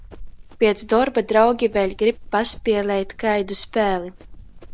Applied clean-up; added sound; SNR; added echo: none; Run; 17 dB; none.